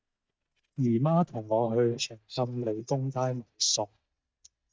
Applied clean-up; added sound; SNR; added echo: neural mask model DeepFilterNet 3.